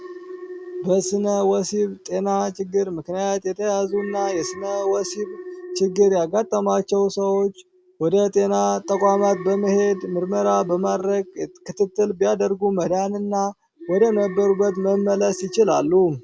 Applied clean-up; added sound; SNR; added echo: none; Alarm; 15 dB; none.